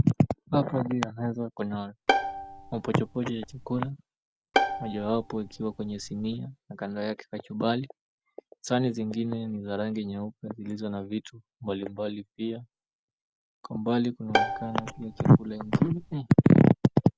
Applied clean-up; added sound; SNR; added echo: none; Bowed string instrument; 4 dB; none.